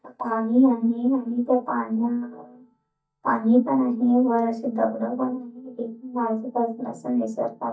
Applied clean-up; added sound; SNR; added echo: neural mask model DeepFilterNet 3.